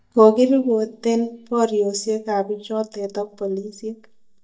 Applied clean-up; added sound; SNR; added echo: neural mask model DeepFilterNet 3.